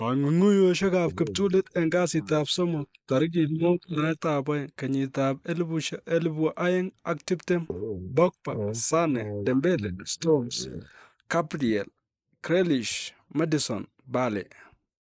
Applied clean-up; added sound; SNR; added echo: neural mask model Resemble Enhance denoiser.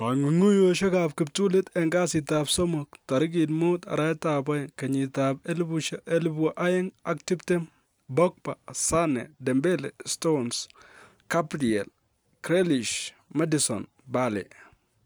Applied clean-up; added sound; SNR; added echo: none; none; none; none.